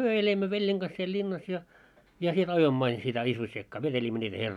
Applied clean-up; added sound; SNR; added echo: none; none; none; none.